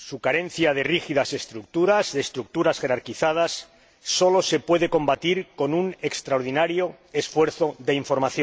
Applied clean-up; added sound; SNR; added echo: none; none; none; none.